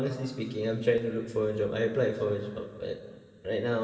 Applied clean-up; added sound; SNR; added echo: none; none; none; reverberation time 2.5 s.